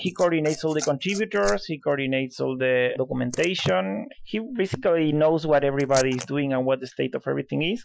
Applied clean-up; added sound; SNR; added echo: classical method Wiener filter.